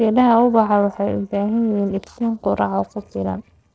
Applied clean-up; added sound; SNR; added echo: neural separator model SepFormer DNS4.